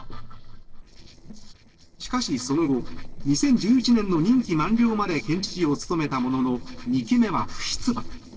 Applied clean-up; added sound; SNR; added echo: neural separator model SepFormer DNS4.